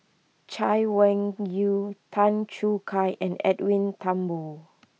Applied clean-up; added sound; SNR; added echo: none; none; none; none.